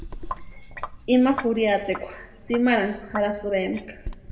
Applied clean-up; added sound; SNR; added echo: none; Sink (filling or washing); 12 dB; reverberation time 1.0 s.